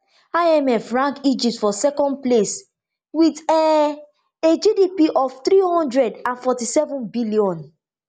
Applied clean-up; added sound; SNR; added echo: none; none; none; none.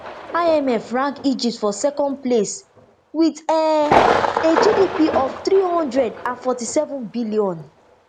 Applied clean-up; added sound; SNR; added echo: none; Thunder; 5 dB; none.